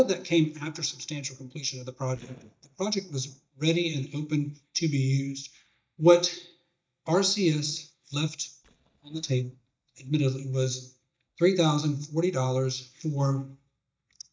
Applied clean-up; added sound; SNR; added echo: neural mask model DeepFilterNet 3.